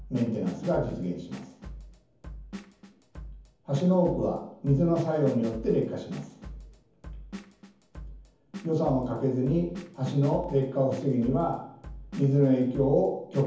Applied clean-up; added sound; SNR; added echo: none; Drum kit; 15 dB; reverberation time 0.7 s.